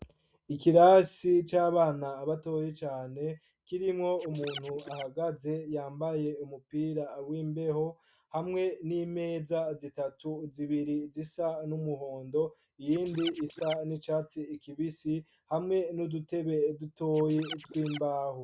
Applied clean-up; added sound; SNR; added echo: neural mask model RNNoise.